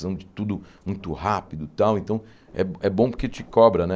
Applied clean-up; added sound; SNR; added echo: none; none; none; none.